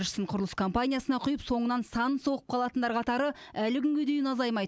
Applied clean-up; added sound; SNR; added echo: none; none; none; none.